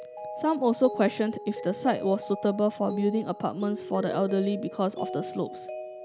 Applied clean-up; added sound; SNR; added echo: none; Mallet percussion; 11 dB; none.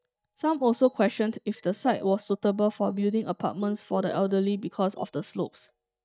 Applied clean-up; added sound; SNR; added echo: neural mask model DeepFilterNet 3.